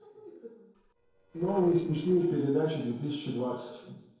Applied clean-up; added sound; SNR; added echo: neural separator model SepFormer DNS4.